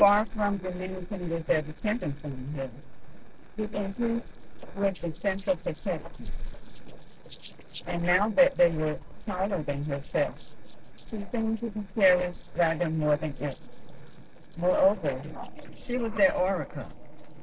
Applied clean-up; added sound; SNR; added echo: neural separator model SepFormer DNS4.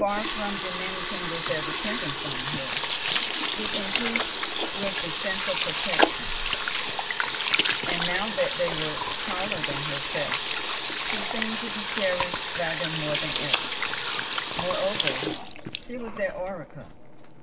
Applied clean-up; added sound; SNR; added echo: none; Sink (filling or washing) / Water tap, faucet; -4 dB; reverberation time 0.7 s.